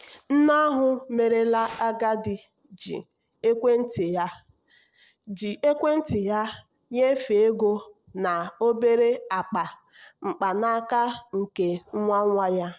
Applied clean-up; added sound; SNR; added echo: neural separator model SepFormer DNS4.